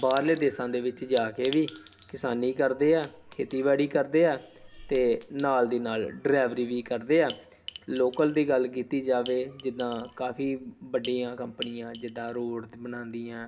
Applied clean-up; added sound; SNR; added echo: none; Chink, clink; 11 dB; reverberation time 0.3 s.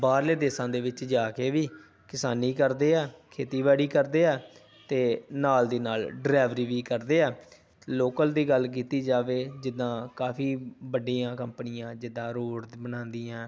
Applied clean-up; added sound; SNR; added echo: none; none; none; none.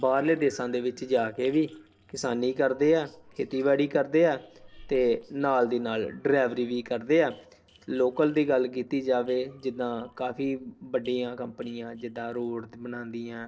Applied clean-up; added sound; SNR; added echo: neural separator model SepFormer DNS4.